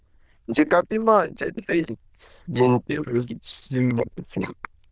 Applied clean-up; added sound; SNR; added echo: neural diffusion model UNIVERSE++.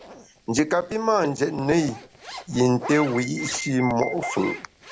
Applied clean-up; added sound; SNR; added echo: none; Zipper (clothing) + Alarm; 13 dB; none.